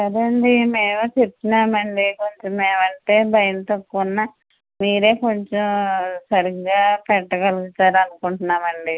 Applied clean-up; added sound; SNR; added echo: none; none; none; none.